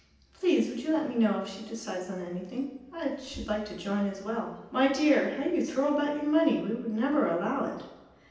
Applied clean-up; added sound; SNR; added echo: none; none; none; reverberation time 0.9 s.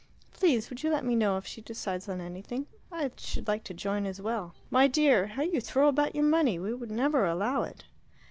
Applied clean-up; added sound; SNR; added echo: none; none; none; none.